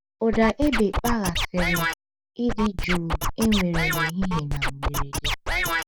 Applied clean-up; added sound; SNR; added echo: none; Scratching (performance technique); 0 dB; none.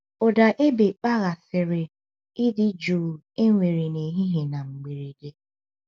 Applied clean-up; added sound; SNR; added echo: none; none; none; none.